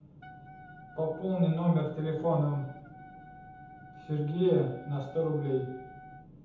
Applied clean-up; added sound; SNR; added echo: none; Wind instrument, woodwind instrument; 20 dB; reverberation time 0.8 s.